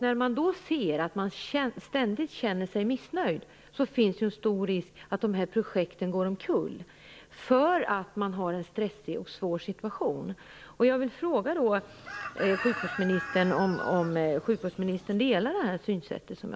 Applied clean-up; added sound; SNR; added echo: none; Chicken, rooster; 9 dB; none.